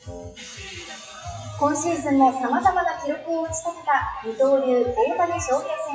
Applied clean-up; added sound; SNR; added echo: classical method WPE with log-MMSE.